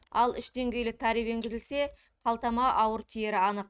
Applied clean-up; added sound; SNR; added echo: neural mask model RNNoise.